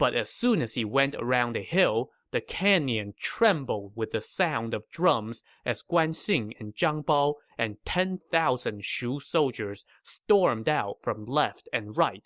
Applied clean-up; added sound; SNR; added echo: none; none; none; none.